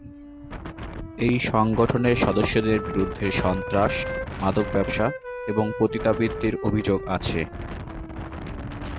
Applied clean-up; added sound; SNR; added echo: none; Wind instrument, woodwind instrument + Wind; 8 dB; none.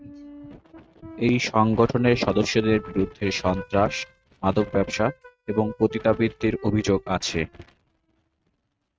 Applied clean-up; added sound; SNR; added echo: neural mask model RNNoise.